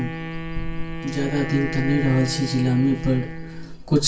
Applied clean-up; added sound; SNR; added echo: none; Wind instrument, woodwind instrument; 9 dB; reverberation time 0.3 s.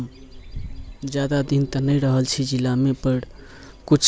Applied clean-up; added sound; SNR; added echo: none; none; none; none.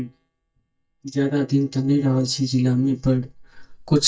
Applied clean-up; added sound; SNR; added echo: neural mask model DeepFilterNet 3.